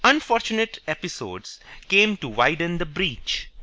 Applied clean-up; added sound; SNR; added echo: none; none; none; none.